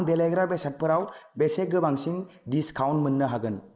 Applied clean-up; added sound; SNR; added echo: neural mask model Resemble Enhance denoiser.